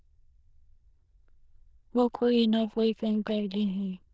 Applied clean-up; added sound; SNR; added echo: neural diffusion model UNIVERSE++.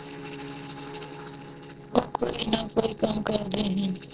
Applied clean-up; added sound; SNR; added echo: neural separator model SepFormer DNS4.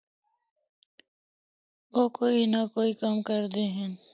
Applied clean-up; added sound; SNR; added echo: none; none; none; none.